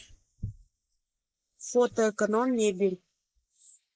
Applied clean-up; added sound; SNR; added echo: neural mask model Resemble Enhance denoiser.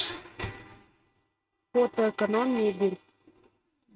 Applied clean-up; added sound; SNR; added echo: neural mask model RNNoise.